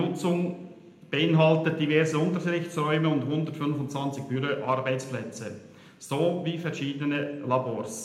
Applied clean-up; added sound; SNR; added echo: none; none; none; reverberation time 0.7 s.